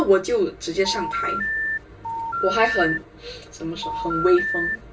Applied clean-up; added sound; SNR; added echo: none; Telephone; 2 dB; reverberation time 0.1 s.